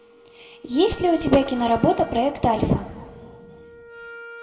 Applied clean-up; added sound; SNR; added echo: none; Wind instrument, woodwind instrument; 19 dB; reverberation time 1.5 s.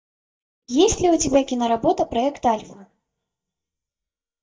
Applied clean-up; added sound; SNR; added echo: neural mask model DeepFilterNet 3.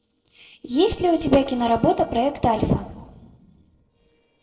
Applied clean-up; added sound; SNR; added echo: neural separator model SepFormer DNS4.